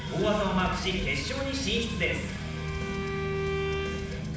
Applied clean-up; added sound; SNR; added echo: none; Bowed string instrument; 8 dB; reverberation time 0.7 s.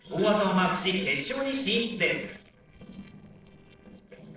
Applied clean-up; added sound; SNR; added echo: neural separator model SepFormer DNS4.